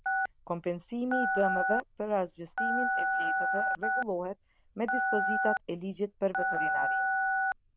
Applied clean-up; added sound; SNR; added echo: neural diffusion model UNIVERSE++.